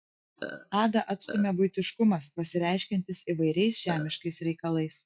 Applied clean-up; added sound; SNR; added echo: classical method log-MMSE.